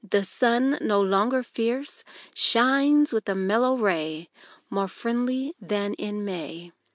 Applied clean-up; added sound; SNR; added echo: none; none; none; none.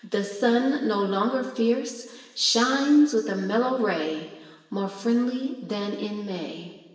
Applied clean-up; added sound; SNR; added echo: none; none; none; reverberation time 1.2 s.